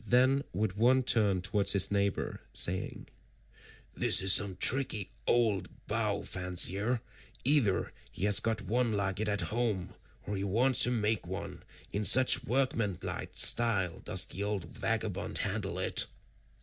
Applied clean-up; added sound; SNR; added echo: none; none; none; none.